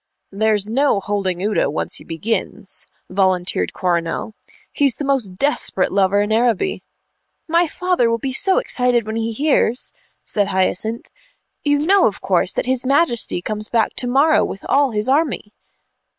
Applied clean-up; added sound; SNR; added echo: neural separator model SepFormer WHAM!.